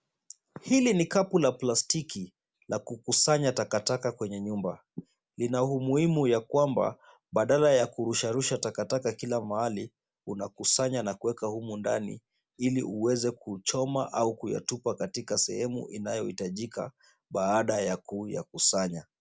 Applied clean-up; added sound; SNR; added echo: none; none; none; none.